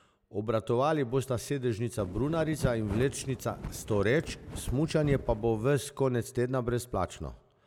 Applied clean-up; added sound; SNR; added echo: none; Wind; 9 dB; none.